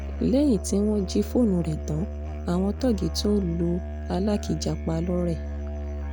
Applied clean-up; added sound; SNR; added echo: none; Musical instrument; 6 dB; none.